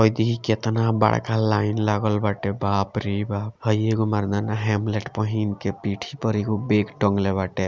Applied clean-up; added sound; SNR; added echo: none; none; none; none.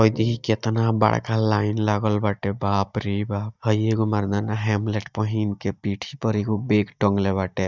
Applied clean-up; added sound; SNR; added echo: neural mask model DeepFilterNet 3.